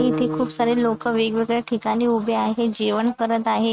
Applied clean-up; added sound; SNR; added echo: neural mask model RNNoise.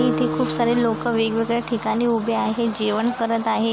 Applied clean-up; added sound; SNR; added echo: none; Acoustic guitar; 9 dB; none.